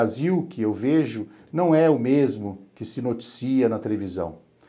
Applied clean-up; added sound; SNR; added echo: none; none; none; none.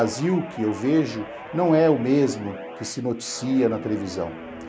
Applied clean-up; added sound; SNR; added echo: none; Guitar; 14 dB; none.